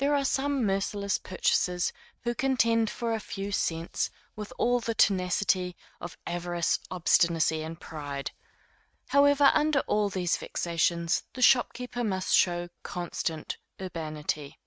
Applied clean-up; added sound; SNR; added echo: neural mask model RNNoise.